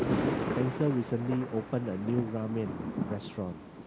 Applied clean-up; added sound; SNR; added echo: none; Thunder; 2 dB; none.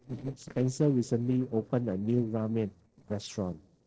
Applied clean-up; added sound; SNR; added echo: neural separator model SepFormer DNS4.